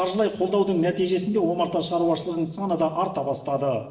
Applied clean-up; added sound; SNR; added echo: neural separator model SepFormer DNS4.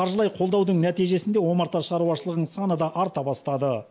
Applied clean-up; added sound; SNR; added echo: none; none; none; none.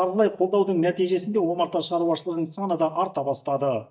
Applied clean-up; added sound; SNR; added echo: neural mask model DeepFilterNet 3.